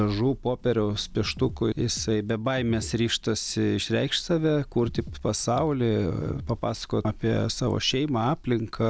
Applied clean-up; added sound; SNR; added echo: none; Drum kit; 16 dB; none.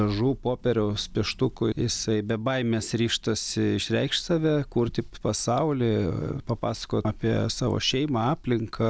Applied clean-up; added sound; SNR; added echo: none; none; none; none.